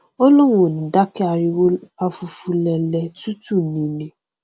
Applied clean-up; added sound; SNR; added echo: none; none; none; none.